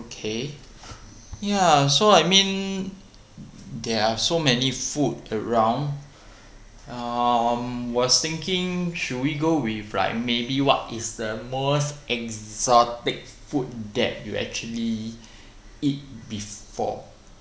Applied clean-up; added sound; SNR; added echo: none; none; none; none.